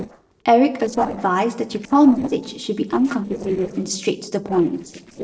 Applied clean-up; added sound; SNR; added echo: neural separator model SepFormer DNS4.